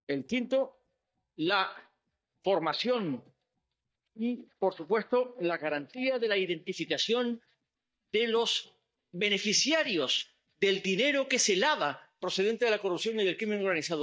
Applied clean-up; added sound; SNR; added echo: neural mask model DeepFilterNet 3.